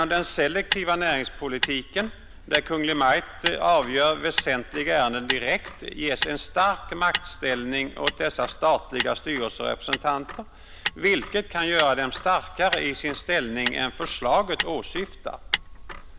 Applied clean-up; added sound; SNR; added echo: none; Motor vehicle (road); 8 dB; none.